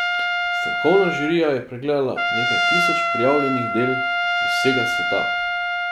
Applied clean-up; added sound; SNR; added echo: none; Trumpet; -1 dB; none.